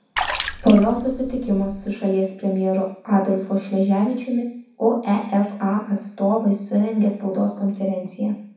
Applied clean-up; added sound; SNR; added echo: none; Water / Splash, splatter; 9 dB; reverberation time 0.6 s.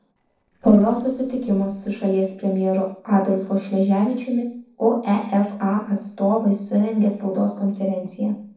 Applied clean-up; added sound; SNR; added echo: neural separator model SepFormer DNS4.